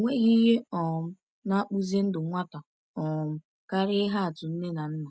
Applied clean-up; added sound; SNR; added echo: none; none; none; none.